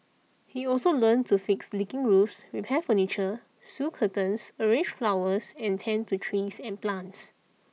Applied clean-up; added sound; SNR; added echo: none; none; none; none.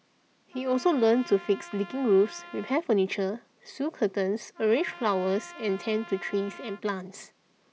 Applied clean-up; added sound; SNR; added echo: none; Trumpet; 20 dB; none.